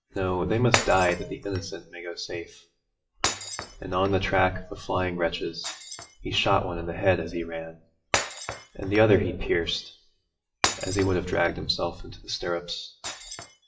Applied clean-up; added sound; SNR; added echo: classical method WPE with log-MMSE.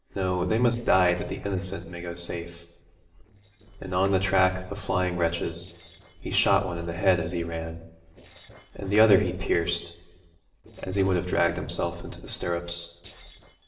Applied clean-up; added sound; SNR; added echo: neural separator model SepFormer DNS4.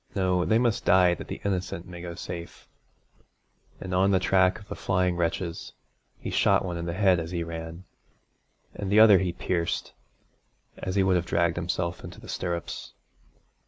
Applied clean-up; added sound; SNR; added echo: none; none; none; none.